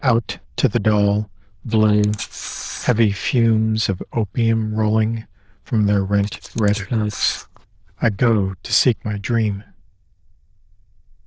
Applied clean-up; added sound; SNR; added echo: neural diffusion model UNIVERSE++.